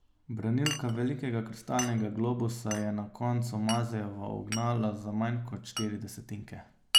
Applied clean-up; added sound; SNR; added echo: none; Glass; 6 dB; none.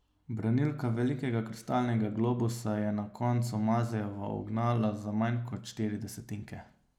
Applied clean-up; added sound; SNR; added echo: none; none; none; none.